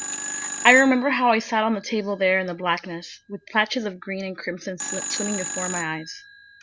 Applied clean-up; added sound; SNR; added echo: none; Telephone; 11 dB; none.